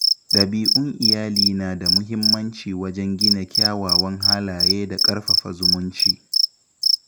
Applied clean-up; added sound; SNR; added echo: none; Cricket; -4 dB; none.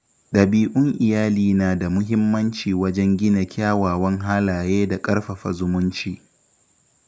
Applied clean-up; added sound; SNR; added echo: none; none; none; none.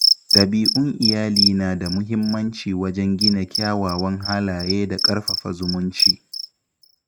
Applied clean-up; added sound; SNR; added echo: neural mask model RNNoise.